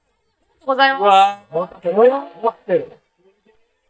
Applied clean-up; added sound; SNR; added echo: neural mask model DeepFilterNet 3.